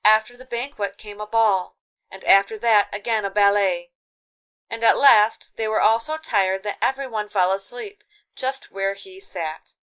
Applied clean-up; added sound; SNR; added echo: neural mask model Resemble Enhance denoiser.